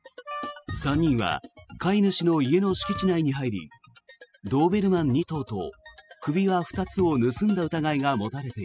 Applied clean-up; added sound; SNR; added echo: classical method spectral subtraction.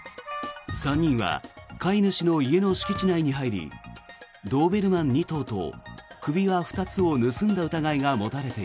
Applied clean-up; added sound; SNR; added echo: none; Wind instrument, woodwind instrument; 13 dB; none.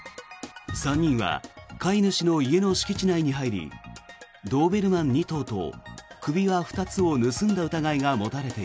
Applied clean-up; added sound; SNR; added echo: none; none; none; none.